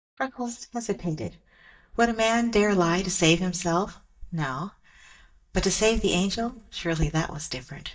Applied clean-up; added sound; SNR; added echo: neural mask model DeepFilterNet 3.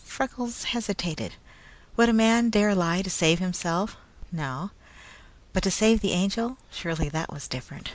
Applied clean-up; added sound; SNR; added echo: none; none; none; none.